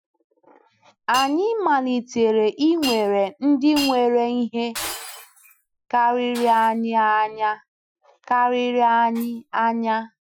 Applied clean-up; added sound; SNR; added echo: classical method Wiener filter.